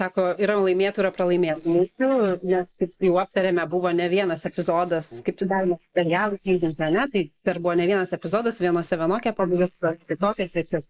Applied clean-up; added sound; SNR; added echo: neural mask model Resemble Enhance denoiser.